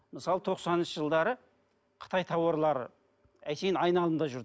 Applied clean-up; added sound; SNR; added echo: none; none; none; none.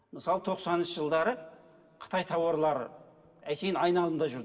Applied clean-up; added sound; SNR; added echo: none; none; none; reverberation time 1.5 s.